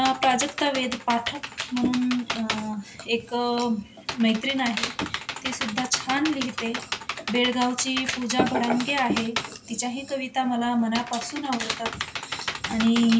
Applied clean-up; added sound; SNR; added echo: none; Computer keyboard; 8 dB; none.